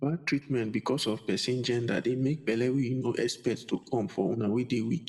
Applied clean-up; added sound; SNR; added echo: none; none; none; reverberation time 0.6 s.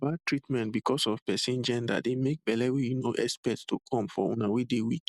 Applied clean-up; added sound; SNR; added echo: none; none; none; none.